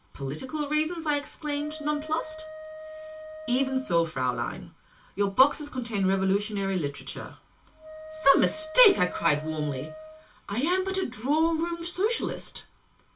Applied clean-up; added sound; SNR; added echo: none; Wind instrument, woodwind instrument; 14 dB; reverberation time 0.2 s.